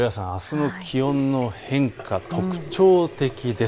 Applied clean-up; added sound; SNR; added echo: none; Sink (filling or washing) / Water tap, faucet; 18 dB; none.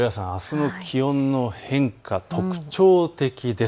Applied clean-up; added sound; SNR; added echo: none; none; none; none.